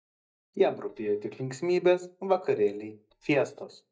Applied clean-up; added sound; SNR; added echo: neural mask model DeepFilterNet 3.